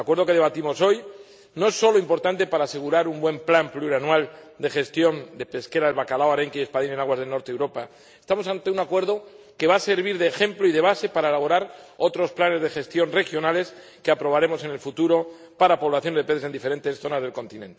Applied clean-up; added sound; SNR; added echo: none; none; none; none.